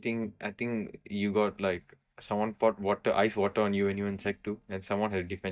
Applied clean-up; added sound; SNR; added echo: neural mask model DeepFilterNet 3.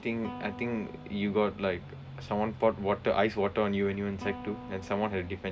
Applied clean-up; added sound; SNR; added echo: none; Guitar; 17 dB; none.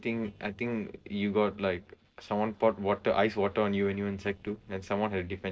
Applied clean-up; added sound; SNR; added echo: neural separator model SepFormer DNS4.